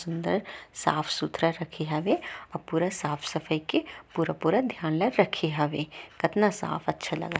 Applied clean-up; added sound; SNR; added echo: none; none; none; none.